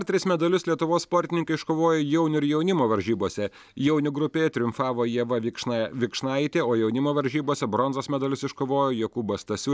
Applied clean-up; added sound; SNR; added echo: none; none; none; none.